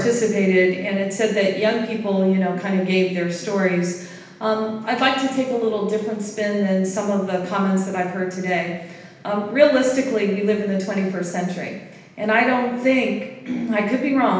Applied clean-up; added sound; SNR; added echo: none; none; none; reverberation time 0.9 s.